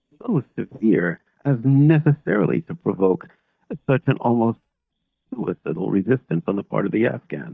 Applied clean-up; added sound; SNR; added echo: neural mask model DeepFilterNet 3.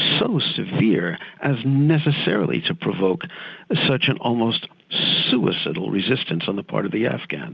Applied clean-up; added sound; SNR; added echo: none; none; none; none.